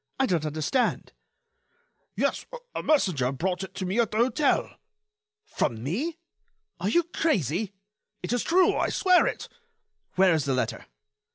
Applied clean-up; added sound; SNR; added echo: none; none; none; none.